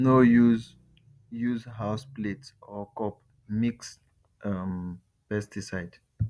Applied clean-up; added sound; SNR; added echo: none; none; none; none.